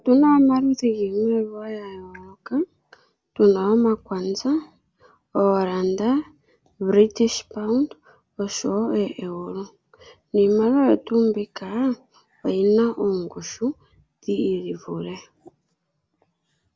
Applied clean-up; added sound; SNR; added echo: none; none; none; none.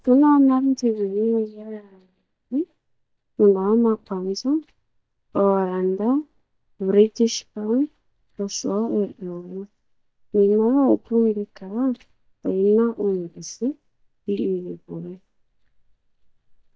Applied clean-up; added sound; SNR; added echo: neural mask model DeepFilterNet 3.